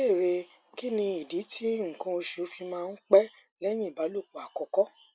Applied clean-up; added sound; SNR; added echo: none; none; none; none.